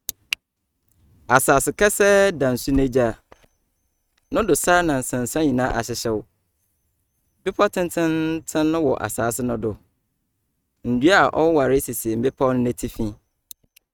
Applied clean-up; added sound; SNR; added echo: neural mask model RNNoise.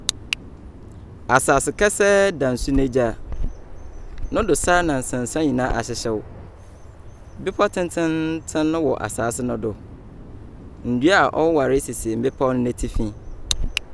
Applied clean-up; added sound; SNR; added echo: none; Bird vocalization, bird call, bird song; 10 dB; none.